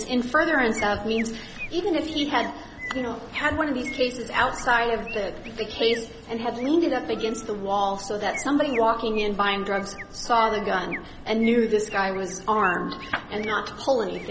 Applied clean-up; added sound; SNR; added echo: none; Chirp, tweet; 16 dB; none.